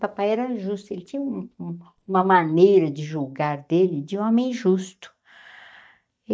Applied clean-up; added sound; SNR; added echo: neural mask model DeepFilterNet 3.